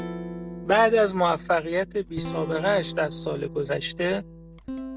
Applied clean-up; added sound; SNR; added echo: none; Guitar; 11 dB; none.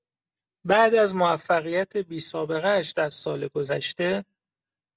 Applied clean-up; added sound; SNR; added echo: none; none; none; none.